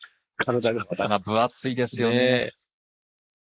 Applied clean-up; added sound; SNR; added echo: neural mask model Resemble Enhance denoiser.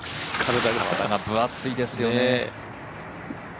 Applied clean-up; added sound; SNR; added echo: none; Bathtub (filling or washing) / Splash, splatter; 8 dB; none.